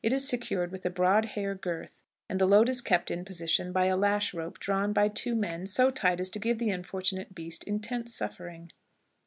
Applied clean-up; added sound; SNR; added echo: none; none; none; none.